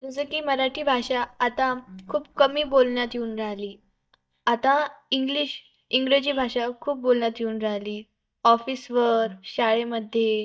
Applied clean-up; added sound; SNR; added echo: neural mask model DeepFilterNet 3.